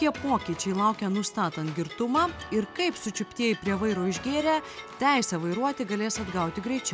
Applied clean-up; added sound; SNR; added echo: none; none; none; none.